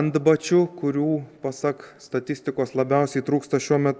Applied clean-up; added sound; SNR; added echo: none; none; none; none.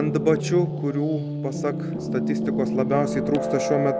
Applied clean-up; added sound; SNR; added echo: none; Piano; 1 dB; none.